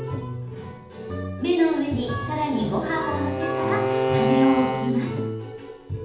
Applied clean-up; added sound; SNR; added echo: none; Bowed string instrument; 3 dB; reverberation time 0.8 s.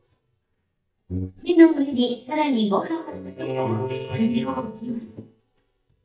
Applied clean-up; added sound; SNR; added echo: neural mask model DeepFilterNet 3.